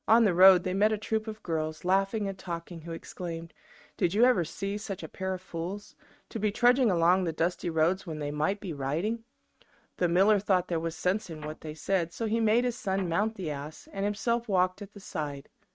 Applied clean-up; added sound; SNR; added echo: neural mask model RNNoise.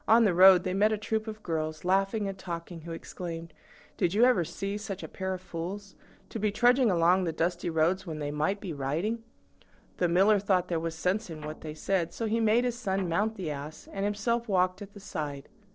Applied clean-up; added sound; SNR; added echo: neural separator model SepFormer DNS4.